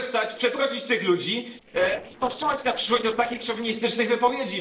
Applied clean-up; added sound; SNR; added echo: neural separator model SepFormer DNS4.